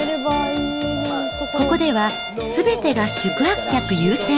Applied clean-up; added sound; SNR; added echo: none; Bowed string instrument; 10 dB; none.